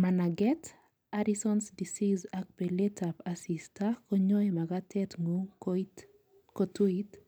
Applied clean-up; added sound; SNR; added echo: none; none; none; none.